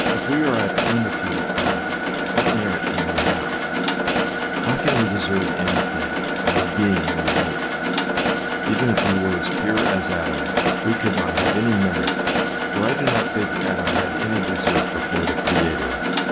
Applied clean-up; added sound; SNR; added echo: none; Mechanisms; -4 dB; none.